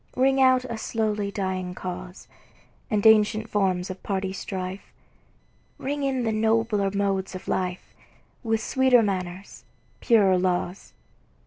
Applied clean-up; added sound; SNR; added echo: none; none; none; none.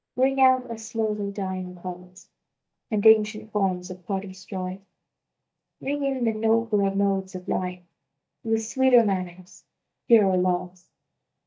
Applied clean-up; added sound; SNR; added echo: neural mask model DeepFilterNet 3.